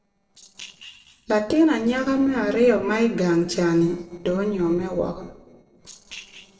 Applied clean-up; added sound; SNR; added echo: neural separator model SepFormer DNS4.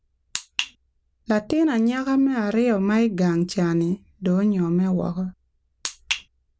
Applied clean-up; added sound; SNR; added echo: none; none; none; none.